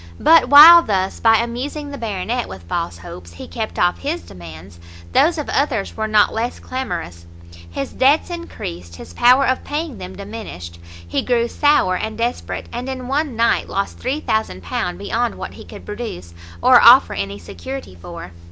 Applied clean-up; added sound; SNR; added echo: none; none; none; none.